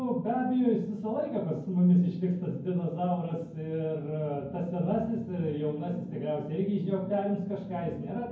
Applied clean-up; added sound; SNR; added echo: none; none; none; reverberation time 0.9 s.